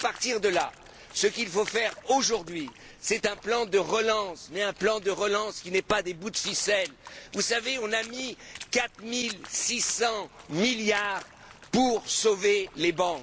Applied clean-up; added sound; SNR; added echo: none; Water / Splash, splatter; 19 dB; none.